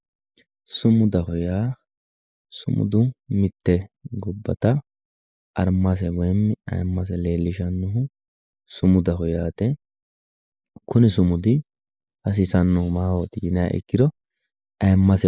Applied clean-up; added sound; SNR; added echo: neural mask model Resemble Enhance denoiser.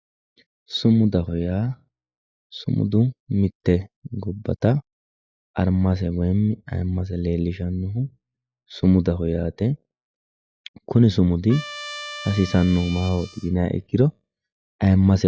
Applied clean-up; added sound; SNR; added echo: classical method log-MMSE.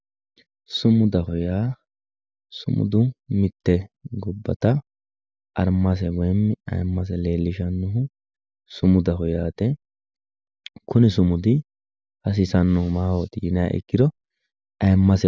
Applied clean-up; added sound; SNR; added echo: none; none; none; none.